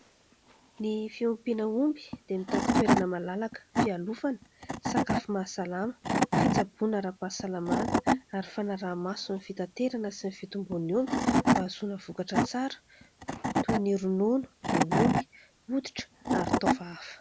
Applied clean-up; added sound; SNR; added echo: none; Wood / Tools; -1 dB; none.